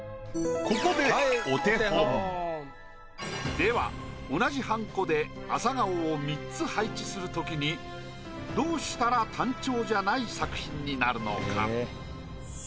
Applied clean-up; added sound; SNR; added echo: none; Alarm; 17 dB; none.